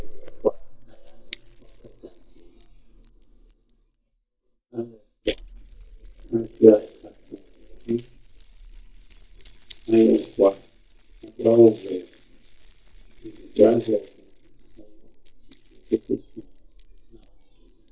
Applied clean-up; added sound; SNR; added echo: neural mask model DeepFilterNet 3.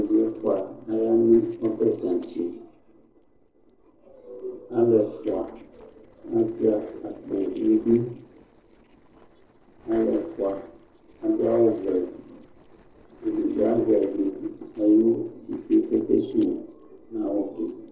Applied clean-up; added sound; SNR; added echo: neural separator model SepFormer DNS4.